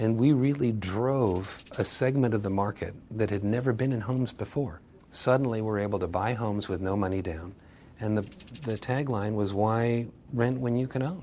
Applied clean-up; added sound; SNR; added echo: none; Tambourine; 19 dB; none.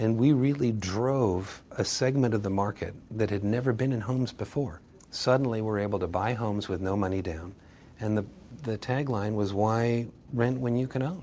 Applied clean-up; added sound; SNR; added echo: none; none; none; none.